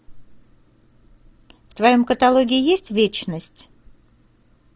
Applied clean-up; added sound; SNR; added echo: none; none; none; none.